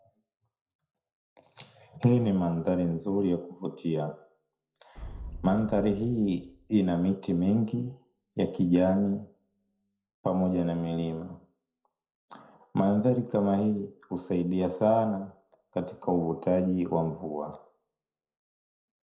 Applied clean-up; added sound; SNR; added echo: neural separator model SepFormer DNS4.